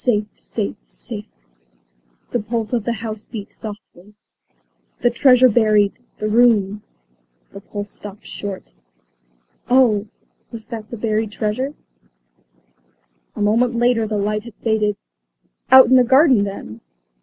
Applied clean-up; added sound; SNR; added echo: none; none; none; none.